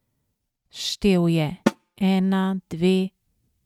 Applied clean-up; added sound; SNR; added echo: neural mask model RNNoise.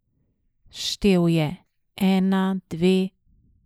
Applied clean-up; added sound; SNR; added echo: neural mask model Resemble Enhance denoiser.